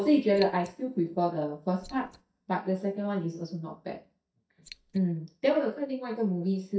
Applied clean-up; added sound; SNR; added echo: neural mask model DeepFilterNet 3.